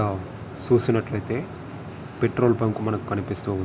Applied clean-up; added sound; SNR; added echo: none; none; none; none.